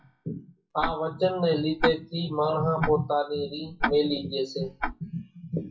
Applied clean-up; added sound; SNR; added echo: classical method WPE with log-MMSE.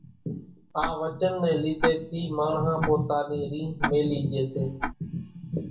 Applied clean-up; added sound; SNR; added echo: none; Tick-tock; 9 dB; reverberation time 0.3 s.